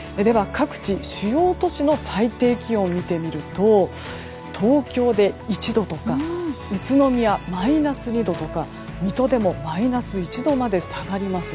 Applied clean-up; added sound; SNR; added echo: none; none; none; none.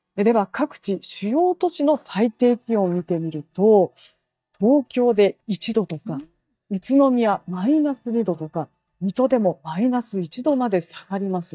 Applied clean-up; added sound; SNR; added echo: neural mask model DeepFilterNet 3.